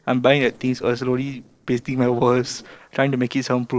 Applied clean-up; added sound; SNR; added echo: neural separator model SepFormer DNS4.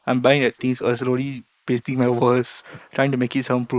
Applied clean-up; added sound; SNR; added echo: neural mask model Resemble Enhance denoiser.